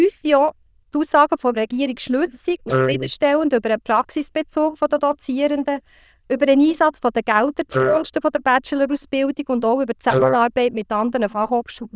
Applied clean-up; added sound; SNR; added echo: neural diffusion model UNIVERSE++.